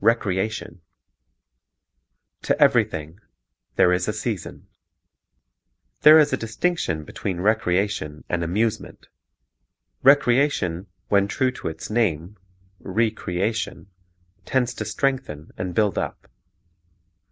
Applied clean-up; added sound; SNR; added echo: none; none; none; none.